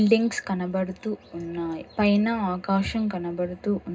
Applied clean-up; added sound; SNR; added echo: none; none; none; reverberation time 0.2 s.